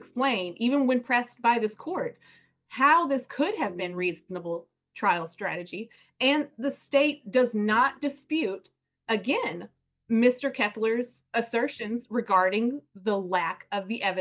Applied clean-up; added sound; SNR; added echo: neural mask model DeepFilterNet 3.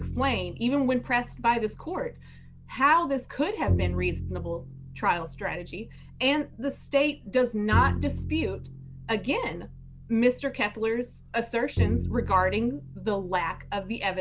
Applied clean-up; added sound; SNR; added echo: none; Bowed string instrument; 6 dB; none.